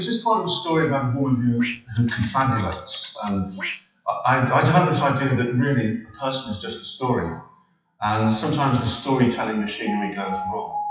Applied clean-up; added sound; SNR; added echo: classical method WPE with log-MMSE.